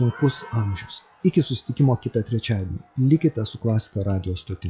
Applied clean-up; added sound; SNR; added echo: classical method log-MMSE.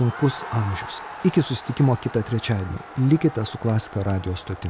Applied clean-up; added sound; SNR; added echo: none; Crowd; 15 dB; none.